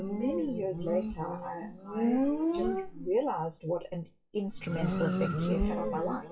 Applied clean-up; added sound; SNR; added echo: classical method WPE with log-MMSE.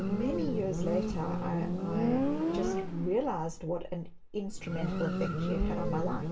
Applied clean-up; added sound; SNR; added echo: none; Motorcycle; 0 dB; reverberation time 0.2 s.